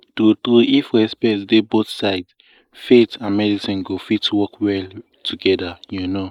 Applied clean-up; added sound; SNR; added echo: neural mask model Resemble Enhance denoiser.